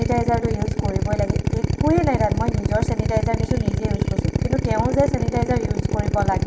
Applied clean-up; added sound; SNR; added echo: none; Drill; -3 dB; reverberation time 1.5 s.